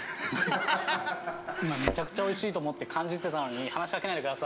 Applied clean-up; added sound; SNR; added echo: none; Thump, thud; 4 dB; none.